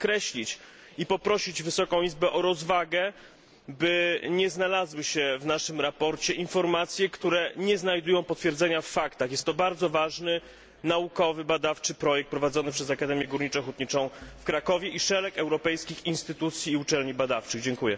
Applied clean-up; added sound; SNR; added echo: none; none; none; none.